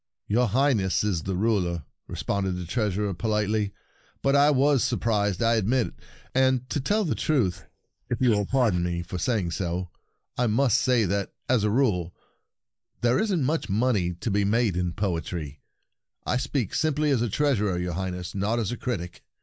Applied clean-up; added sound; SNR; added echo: neural mask model Resemble Enhance denoiser.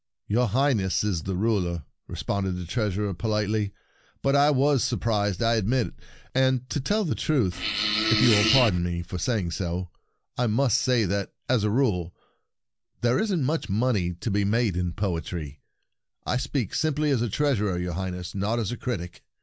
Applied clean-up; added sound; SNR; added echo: none; Fart; 0 dB; none.